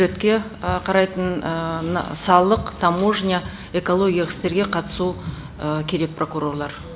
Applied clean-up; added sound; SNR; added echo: none; none; none; none.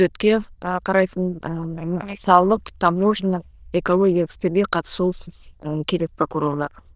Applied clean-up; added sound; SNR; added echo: neural diffusion model UNIVERSE++.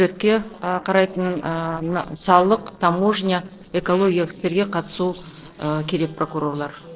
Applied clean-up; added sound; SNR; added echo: neural separator model SepFormer DNS4.